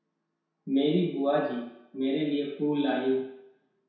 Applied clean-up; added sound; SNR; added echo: none; none; none; reverberation time 0.7 s.